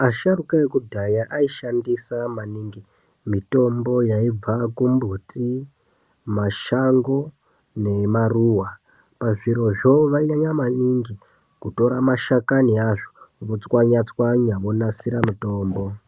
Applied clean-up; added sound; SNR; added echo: none; none; none; none.